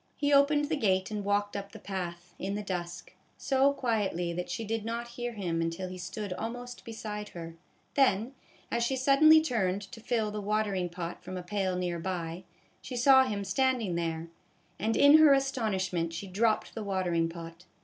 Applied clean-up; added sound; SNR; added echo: none; none; none; none.